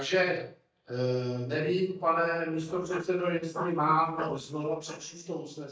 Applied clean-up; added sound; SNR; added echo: neural mask model DeepFilterNet 3.